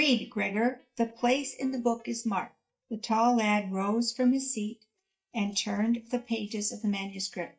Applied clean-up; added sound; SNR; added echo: neural mask model DeepFilterNet 3.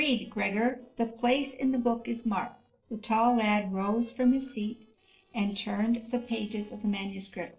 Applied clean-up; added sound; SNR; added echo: neural separator model SepFormer DNS4.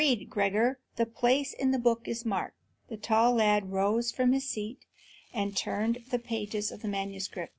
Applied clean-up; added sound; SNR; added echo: none; none; none; none.